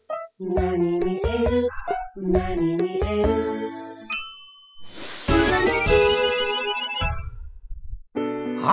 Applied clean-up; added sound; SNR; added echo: classical method spectral subtraction.